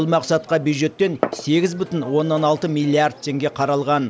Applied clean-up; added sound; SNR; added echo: none; Glass; 14 dB; none.